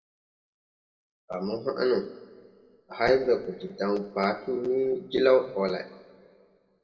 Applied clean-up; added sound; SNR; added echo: none; none; none; reverberation time 1.2 s.